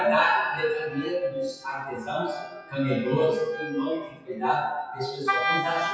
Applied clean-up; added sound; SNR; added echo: classical method WPE with log-MMSE.